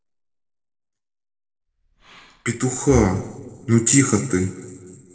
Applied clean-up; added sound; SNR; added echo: neural separator model SepFormer DNS4.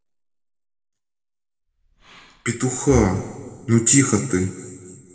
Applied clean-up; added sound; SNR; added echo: none; Breathing; 13 dB; reverberation time 1.9 s.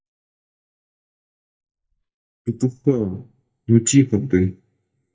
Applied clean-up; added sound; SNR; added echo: neural mask model DeepFilterNet 3.